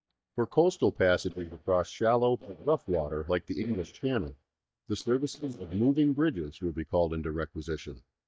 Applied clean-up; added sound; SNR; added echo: neural mask model DeepFilterNet 3.